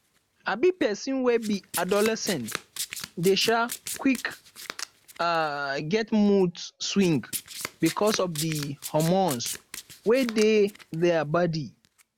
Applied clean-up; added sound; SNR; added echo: none; Domestic sounds, home sounds; 14 dB; none.